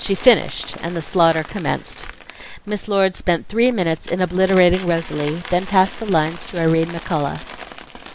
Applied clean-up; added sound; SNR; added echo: none; Coin (dropping); 16 dB; none.